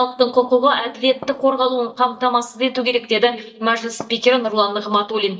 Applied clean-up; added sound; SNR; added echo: neural mask model DeepFilterNet 3.